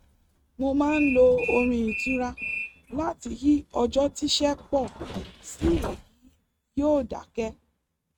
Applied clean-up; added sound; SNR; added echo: neural mask model RNNoise.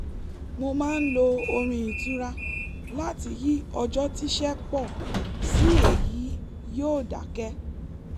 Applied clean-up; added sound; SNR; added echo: none; Train; 0 dB; none.